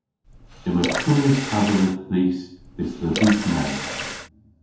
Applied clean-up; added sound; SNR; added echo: none; Water tap, faucet / Water; 8 dB; reverberation time 0.8 s.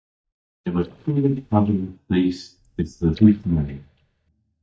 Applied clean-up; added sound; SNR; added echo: neural mask model DeepFilterNet 3.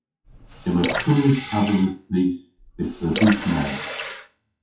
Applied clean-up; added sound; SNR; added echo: classical method WPE with log-MMSE.